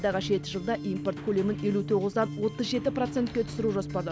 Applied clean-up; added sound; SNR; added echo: none; Organ; 9 dB; none.